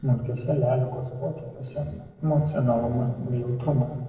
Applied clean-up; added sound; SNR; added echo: neural separator model SepFormer DNS4.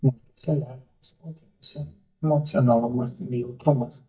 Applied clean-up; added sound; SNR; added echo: neural mask model DeepFilterNet 3.